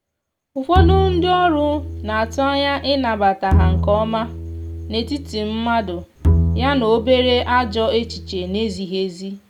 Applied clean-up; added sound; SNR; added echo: none; Bowed string instrument; 2 dB; none.